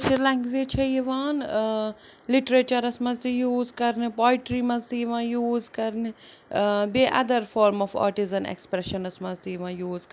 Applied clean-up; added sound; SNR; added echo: none; none; none; none.